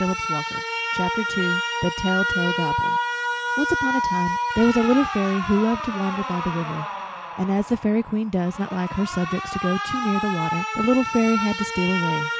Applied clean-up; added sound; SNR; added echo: none; Alarm; 2 dB; none.